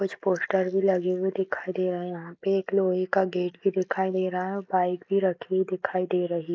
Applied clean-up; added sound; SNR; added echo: neural mask model Resemble Enhance denoiser.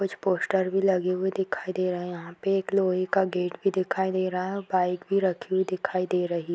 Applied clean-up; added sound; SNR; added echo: none; none; none; none.